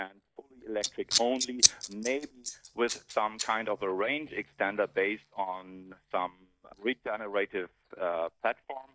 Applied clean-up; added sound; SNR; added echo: neural mask model DeepFilterNet 3.